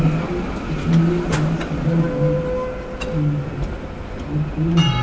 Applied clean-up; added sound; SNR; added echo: none; Bell; 4 dB; reverberation time 0.7 s.